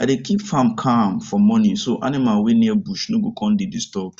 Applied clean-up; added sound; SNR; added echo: none; none; none; none.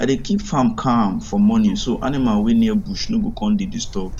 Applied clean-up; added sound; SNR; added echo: none; Bird; 12 dB; none.